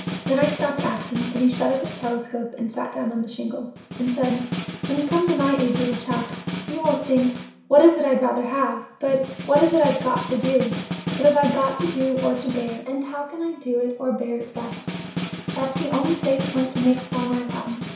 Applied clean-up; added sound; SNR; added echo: none; Snare drum; 9 dB; reverberation time 0.6 s.